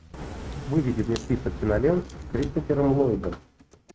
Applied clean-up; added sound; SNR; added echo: neural mask model RNNoise.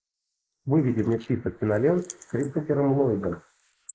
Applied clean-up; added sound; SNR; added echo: neural mask model Resemble Enhance denoiser.